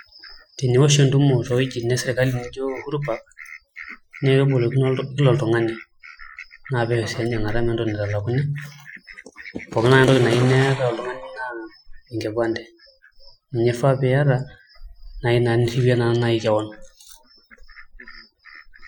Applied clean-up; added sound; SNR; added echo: classical method Wiener filter.